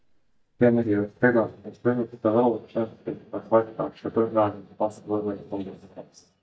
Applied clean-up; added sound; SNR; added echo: neural mask model DeepFilterNet 3.